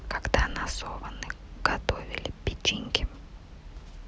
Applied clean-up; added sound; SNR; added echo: none; none; none; none.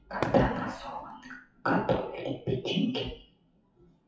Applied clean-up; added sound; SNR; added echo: classical method WPE with log-MMSE.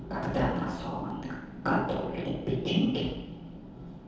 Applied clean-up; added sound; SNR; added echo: neural separator model SepFormer DNS4.